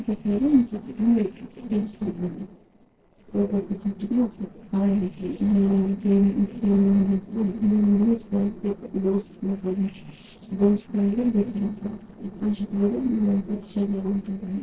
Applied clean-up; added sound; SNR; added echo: neural separator model SepFormer DNS4.